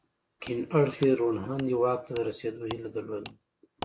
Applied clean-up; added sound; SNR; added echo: none; Wood; 18 dB; none.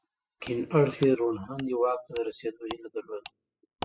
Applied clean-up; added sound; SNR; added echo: classical method spectral subtraction.